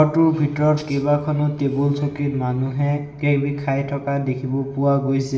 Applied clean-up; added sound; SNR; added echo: none; none; none; reverberation time 1.9 s.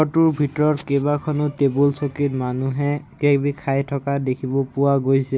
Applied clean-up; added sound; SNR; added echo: none; none; none; none.